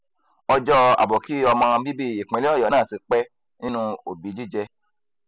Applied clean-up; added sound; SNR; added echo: none; none; none; none.